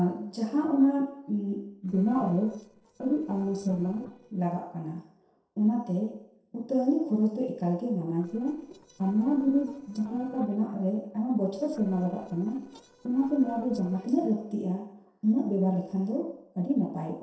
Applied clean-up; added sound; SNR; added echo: neural separator model SepFormer DNS4.